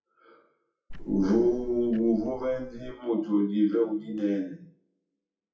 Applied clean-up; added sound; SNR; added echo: classical method WPE with log-MMSE.